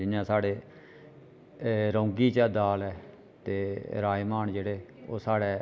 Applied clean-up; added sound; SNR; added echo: none; none; none; none.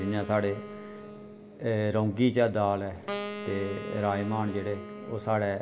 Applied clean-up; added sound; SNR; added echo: none; Wind instrument, woodwind instrument; 11 dB; reverberation time 1.1 s.